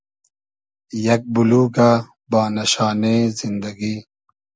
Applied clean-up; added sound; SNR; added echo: none; none; none; none.